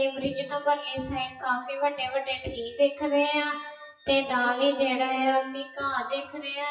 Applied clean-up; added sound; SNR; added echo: classical method WPE with log-MMSE.